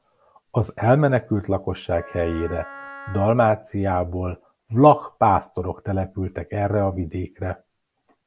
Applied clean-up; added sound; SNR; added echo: none; Wind instrument, woodwind instrument; 18 dB; none.